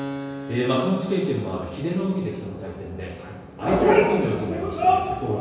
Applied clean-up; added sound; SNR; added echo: none; Keyboard (musical); 16 dB; reverberation time 1.2 s.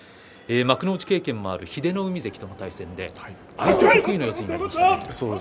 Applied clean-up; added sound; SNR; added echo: none; none; none; none.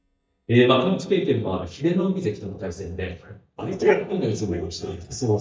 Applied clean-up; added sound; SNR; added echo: neural mask model DeepFilterNet 3.